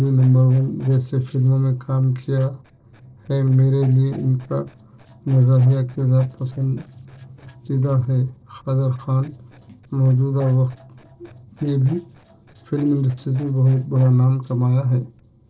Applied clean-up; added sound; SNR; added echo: neural separator model SepFormer DNS4.